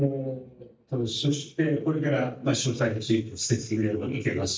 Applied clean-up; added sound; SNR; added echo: neural mask model DeepFilterNet 3.